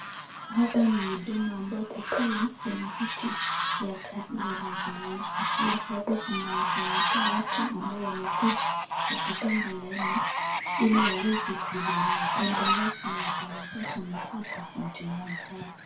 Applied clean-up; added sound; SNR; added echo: none; Fowl; 0 dB; reverberation time 0.2 s.